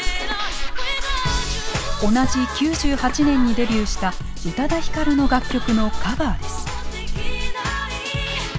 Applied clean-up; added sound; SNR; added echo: none; Water / Splash, splatter; 0 dB; none.